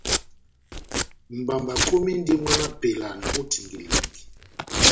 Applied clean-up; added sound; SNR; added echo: none; Domestic sounds, home sounds; -1 dB; reverberation time 0.5 s.